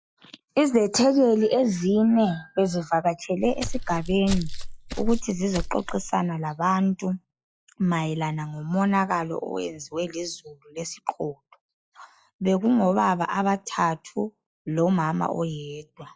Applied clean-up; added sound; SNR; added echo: classical method log-MMSE.